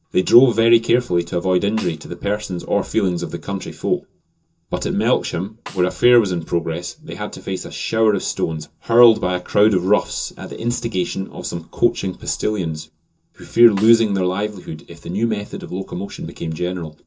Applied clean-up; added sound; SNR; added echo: none; Snare drum; 20 dB; reverberation time 0.2 s.